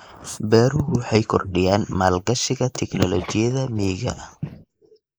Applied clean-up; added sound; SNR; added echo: neural mask model Resemble Enhance denoiser.